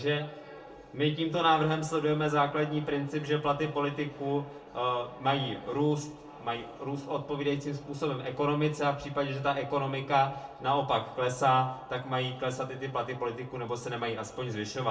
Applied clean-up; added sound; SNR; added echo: none; none; none; reverberation time 0.3 s.